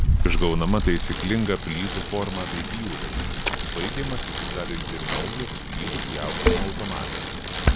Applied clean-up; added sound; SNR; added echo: none; Bicycle; -4 dB; none.